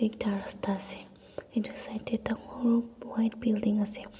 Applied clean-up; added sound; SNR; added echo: none; none; none; none.